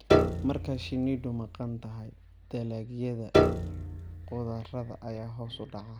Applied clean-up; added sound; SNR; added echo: none; Piano; -5 dB; none.